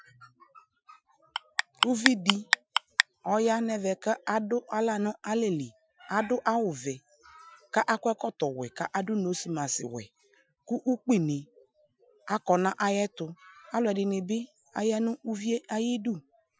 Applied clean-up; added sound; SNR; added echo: classical method Wiener filter.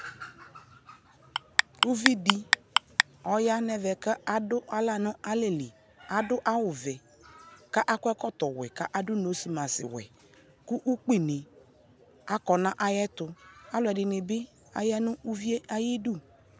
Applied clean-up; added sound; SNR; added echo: none; Clock; -3 dB; none.